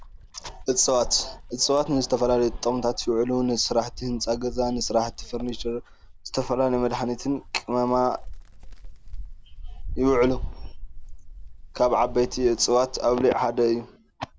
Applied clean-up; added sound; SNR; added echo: none; Wind; 11 dB; none.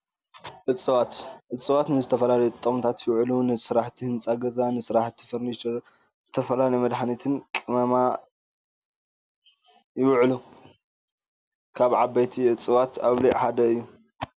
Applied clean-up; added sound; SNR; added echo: none; none; none; none.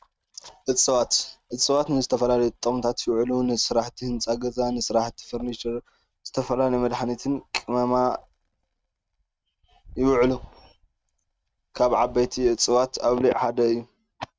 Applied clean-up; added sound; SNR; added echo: neural mask model RNNoise.